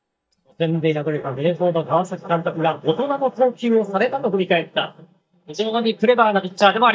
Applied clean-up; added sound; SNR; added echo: neural mask model DeepFilterNet 3.